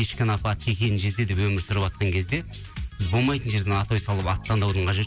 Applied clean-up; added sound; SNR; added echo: none; none; none; none.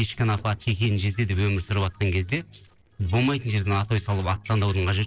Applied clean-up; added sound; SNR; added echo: neural separator model SepFormer DNS4.